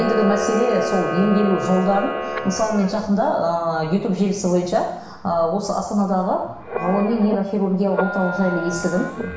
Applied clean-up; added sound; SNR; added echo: none; Camera; 8 dB; reverberation time 0.9 s.